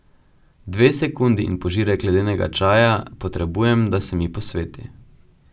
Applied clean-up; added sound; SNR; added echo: none; none; none; none.